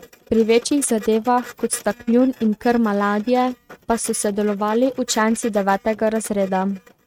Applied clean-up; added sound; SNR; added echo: neural mask model RNNoise.